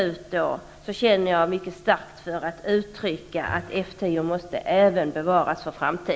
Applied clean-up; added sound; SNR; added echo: none; none; none; none.